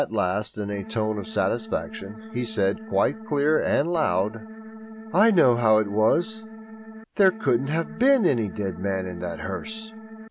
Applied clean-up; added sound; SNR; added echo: none; Organ; 14 dB; none.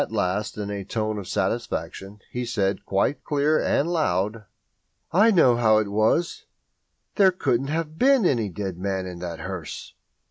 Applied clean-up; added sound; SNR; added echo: none; none; none; none.